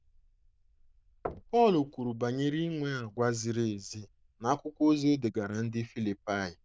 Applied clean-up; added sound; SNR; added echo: neural diffusion model UNIVERSE++.